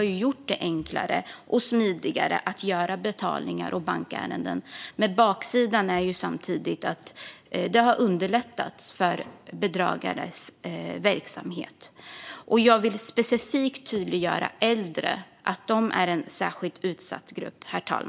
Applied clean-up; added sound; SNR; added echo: none; none; none; none.